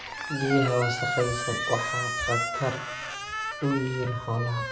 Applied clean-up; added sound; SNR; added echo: none; Squeak; 3 dB; reverberation time 0.5 s.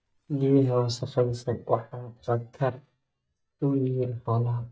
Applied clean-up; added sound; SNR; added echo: neural mask model DeepFilterNet 3.